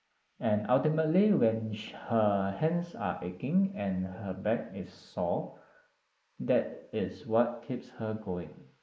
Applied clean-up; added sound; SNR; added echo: neural mask model Resemble Enhance denoiser.